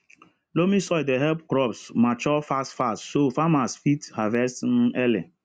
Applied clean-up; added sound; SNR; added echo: none; none; none; none.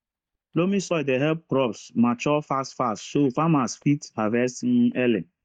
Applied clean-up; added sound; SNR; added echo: neural mask model DeepFilterNet 3.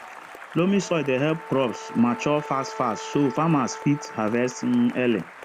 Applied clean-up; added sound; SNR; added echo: none; Wind instrument, woodwind instrument + Applause / Cheering; 14 dB; none.